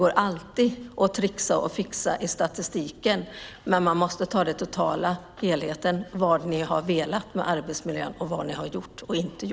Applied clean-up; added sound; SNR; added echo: none; none; none; none.